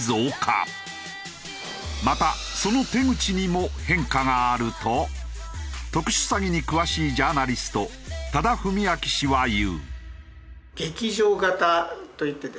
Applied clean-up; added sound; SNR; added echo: none; none; none; none.